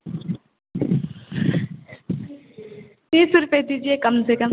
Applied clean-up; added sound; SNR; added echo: none; none; none; none.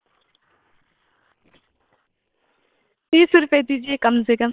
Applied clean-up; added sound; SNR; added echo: neural separator model SepFormer WHAM!.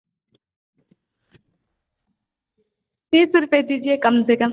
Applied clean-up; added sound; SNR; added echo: neural mask model DeepFilterNet 3.